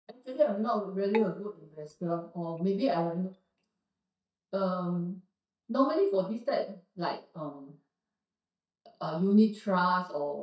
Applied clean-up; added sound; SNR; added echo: neural mask model DeepFilterNet 3.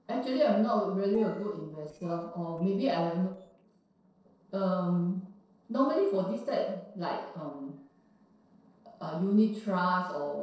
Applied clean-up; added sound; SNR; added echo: neural separator model SepFormer DNS4.